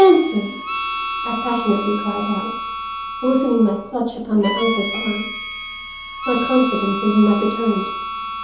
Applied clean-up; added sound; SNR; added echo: none; Harmonica; 6 dB; reverberation time 2.8 s.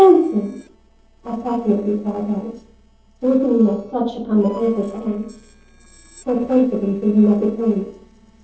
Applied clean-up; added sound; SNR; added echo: neural separator model SepFormer DNS4.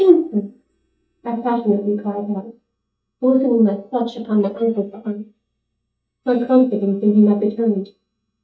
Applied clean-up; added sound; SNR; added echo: neural mask model DeepFilterNet 3.